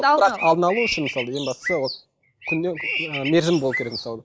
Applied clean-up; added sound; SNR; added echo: neural mask model Resemble Enhance denoiser.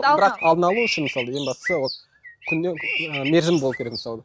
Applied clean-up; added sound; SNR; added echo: neural mask model RNNoise.